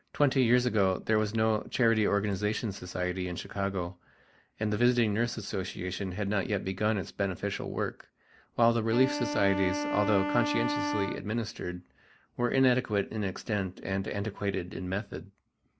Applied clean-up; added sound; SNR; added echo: none; Wind instrument, woodwind instrument; 4 dB; none.